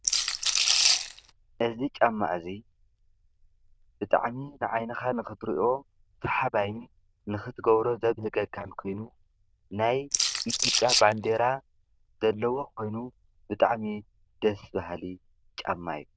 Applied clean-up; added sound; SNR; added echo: neural diffusion model UNIVERSE++.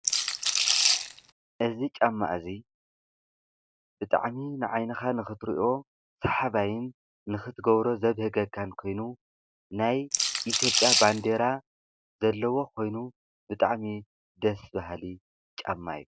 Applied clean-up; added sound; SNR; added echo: none; Rattle / Rattle (instrument); -4 dB; none.